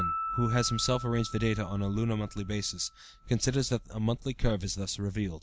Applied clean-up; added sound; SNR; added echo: none; Piano; 11 dB; none.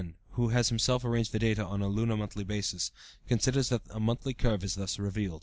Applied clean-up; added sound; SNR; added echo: none; none; none; none.